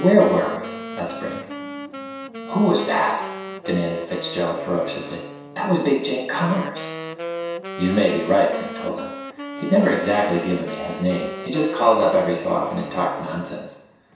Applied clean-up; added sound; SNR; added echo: none; Wind instrument, woodwind instrument; 11 dB; reverberation time 0.7 s.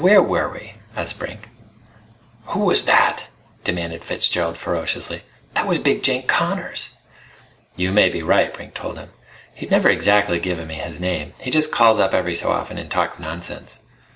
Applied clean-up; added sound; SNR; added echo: none; none; none; none.